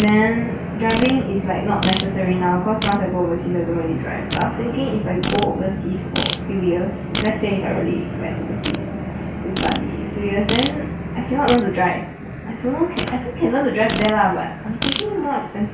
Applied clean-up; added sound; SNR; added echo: none; Fart; 10 dB; none.